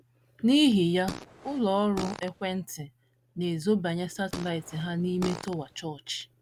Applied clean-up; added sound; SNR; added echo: none; Fart; 13 dB; none.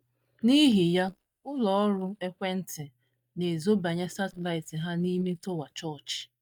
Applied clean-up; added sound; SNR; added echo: neural mask model DeepFilterNet 3.